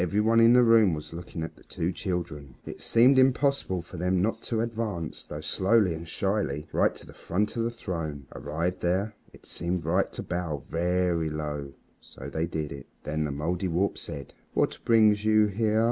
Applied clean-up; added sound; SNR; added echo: none; none; none; none.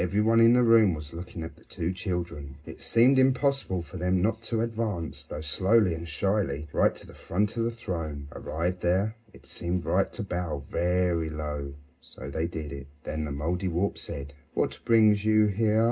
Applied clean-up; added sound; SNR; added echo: none; none; none; reverberation time 0.2 s.